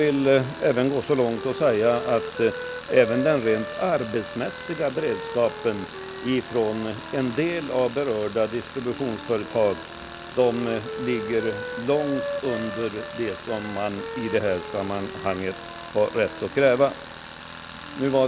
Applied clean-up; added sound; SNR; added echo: none; Wind instrument, woodwind instrument + Tools; 10 dB; none.